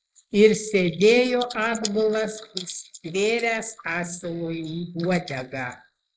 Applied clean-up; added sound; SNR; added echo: neural mask model Resemble Enhance denoiser.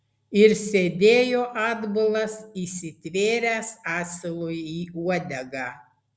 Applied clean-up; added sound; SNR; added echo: none; none; none; none.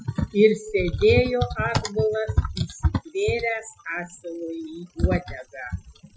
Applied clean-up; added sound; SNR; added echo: classical method Wiener filter.